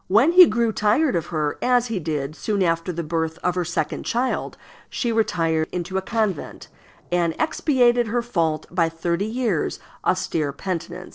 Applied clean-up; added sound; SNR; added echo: neural separator model SepFormer DNS4.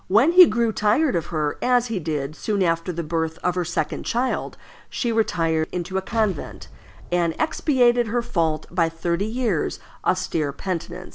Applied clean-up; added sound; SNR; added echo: none; Explosion; 16 dB; none.